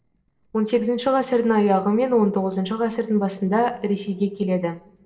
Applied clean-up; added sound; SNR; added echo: neural separator model SepFormer DNS4.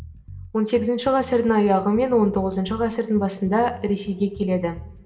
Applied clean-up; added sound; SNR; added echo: none; Bass guitar; 18 dB; reverberation time 0.7 s.